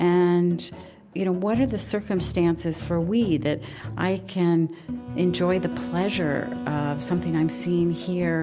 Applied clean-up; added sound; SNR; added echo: none; none; none; none.